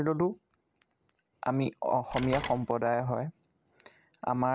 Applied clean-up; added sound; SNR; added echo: none; Telephone; 10 dB; none.